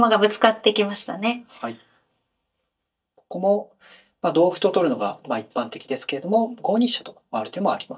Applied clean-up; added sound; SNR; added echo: neural mask model DeepFilterNet 3.